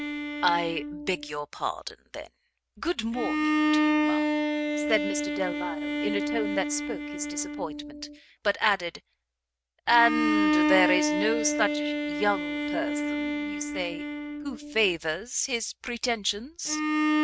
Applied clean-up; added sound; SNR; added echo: neural mask model RNNoise.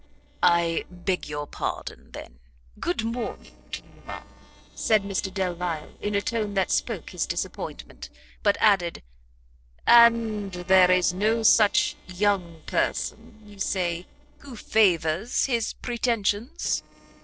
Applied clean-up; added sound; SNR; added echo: neural separator model SepFormer DNS4.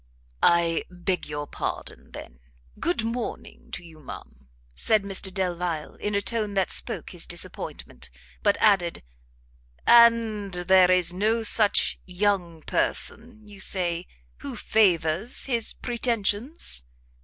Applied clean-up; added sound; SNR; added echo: none; none; none; none.